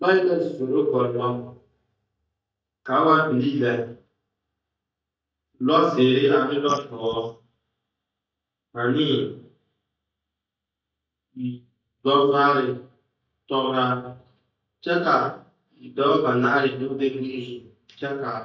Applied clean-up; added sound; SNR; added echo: neural mask model DeepFilterNet 3.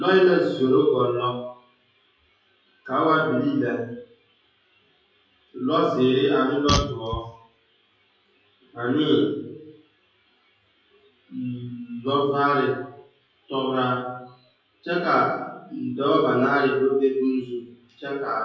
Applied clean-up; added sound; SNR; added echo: classical method WPE with log-MMSE.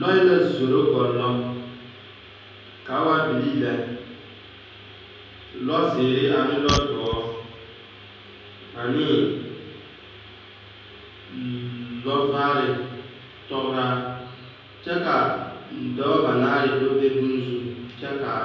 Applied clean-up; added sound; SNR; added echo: none; Fart; 6 dB; reverberation time 1.3 s.